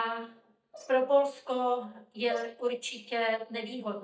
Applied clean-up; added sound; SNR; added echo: neural mask model DeepFilterNet 3.